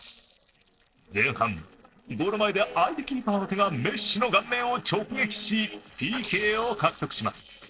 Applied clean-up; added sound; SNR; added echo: neural separator model SepFormer DNS4.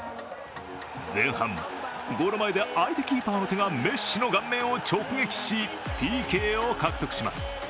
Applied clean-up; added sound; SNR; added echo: none; none; none; none.